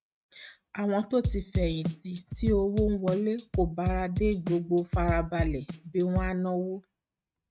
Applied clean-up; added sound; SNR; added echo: neural mask model RNNoise.